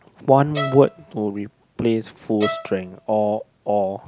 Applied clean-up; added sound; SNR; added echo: none; Bowed string instrument; 13 dB; none.